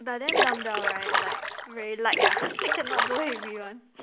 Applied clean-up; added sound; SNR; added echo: none; Splash, splatter; -5 dB; none.